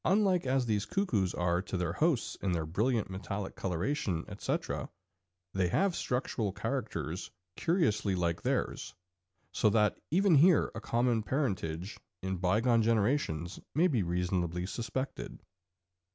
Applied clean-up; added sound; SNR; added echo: none; none; none; none.